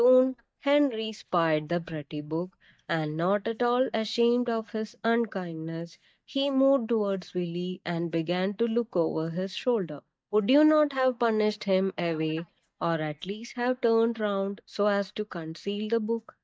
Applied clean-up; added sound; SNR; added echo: neural mask model DeepFilterNet 3.